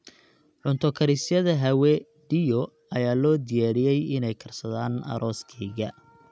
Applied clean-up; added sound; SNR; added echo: none; none; none; none.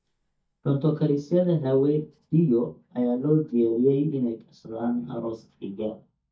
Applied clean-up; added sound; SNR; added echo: neural mask model DeepFilterNet 3.